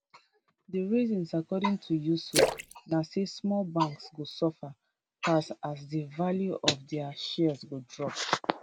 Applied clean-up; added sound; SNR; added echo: none; Splash, splatter; 2 dB; none.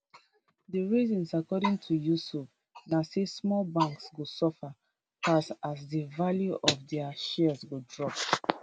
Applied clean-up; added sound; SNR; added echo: none; none; none; none.